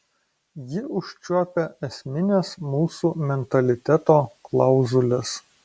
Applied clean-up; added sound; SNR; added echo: none; none; none; none.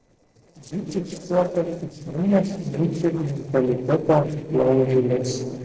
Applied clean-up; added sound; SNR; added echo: neural separator model SepFormer DNS4.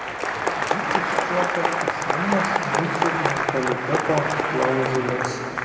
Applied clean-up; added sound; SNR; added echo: none; Applause; -3 dB; reverberation time 2.0 s.